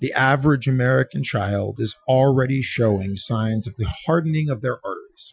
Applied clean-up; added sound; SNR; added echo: classical method Wiener filter.